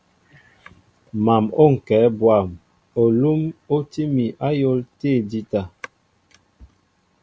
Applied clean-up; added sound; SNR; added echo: none; none; none; none.